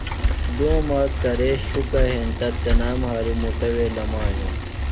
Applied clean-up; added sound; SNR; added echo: none; Bicycle; -2 dB; none.